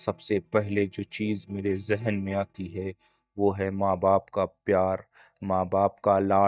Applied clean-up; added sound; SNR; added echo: neural mask model DeepFilterNet 3.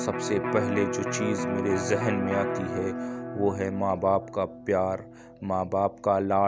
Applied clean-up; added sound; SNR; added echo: none; Electric guitar; 5 dB; none.